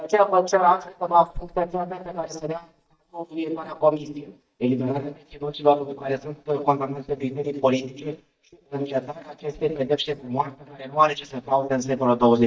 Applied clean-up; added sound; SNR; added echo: neural mask model DeepFilterNet 3.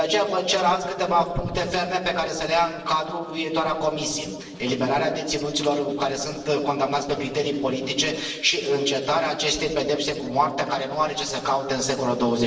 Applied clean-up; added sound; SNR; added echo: neural separator model SepFormer DNS4.